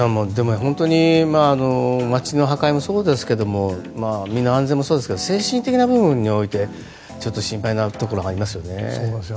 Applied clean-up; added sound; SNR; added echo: none; none; none; none.